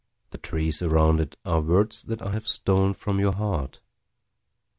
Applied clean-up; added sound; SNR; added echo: none; none; none; none.